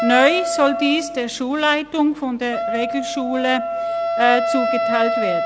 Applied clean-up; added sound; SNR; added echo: none; Wind instrument, woodwind instrument; 3 dB; none.